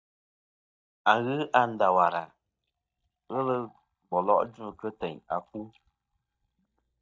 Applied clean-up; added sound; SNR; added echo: neural mask model DeepFilterNet 3.